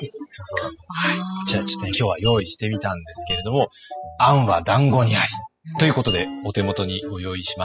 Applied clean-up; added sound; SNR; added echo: classical method spectral subtraction.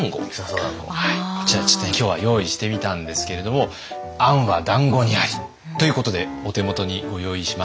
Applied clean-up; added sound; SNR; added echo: none; none; none; none.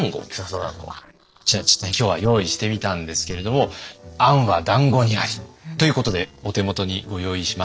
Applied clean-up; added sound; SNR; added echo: neural separator model SepFormer DNS4.